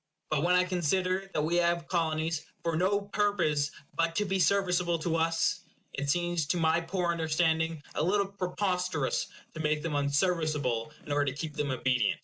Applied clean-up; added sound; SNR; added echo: none; none; none; none.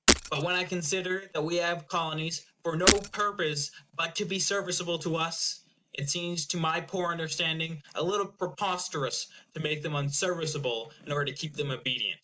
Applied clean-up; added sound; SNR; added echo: none; Shatter; -3 dB; none.